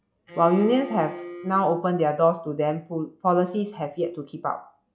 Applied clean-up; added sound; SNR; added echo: classical method log-MMSE.